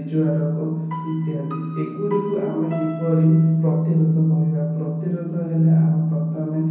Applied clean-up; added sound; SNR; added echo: none; Piano; 17 dB; reverberation time 0.6 s.